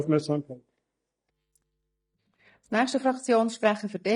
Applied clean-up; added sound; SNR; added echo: neural mask model DeepFilterNet 3.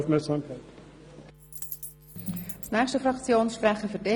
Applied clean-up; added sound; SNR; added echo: none; Coin (dropping); 13 dB; none.